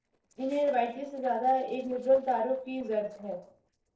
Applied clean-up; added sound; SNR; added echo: neural separator model SepFormer DNS4.